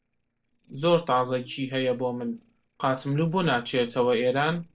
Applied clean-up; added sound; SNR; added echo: neural separator model SepFormer DNS4.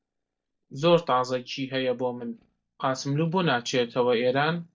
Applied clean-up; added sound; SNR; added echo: neural mask model DeepFilterNet 3.